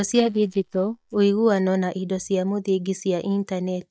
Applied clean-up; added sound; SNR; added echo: neural mask model DeepFilterNet 3.